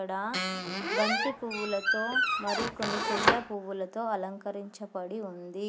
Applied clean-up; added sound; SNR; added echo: none; Squeak; -5 dB; none.